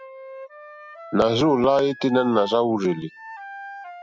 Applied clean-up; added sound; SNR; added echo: classical method spectral subtraction.